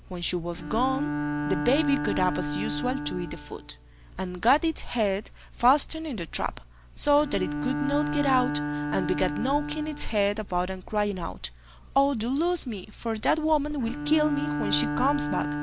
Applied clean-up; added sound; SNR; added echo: none; Bowed string instrument; 5 dB; none.